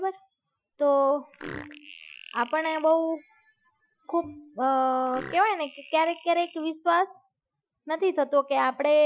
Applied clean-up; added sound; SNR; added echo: classical method Wiener filter.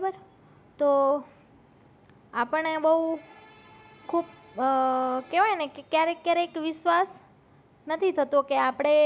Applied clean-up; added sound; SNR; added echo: none; none; none; none.